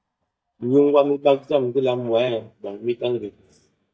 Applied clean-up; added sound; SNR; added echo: neural mask model DeepFilterNet 3.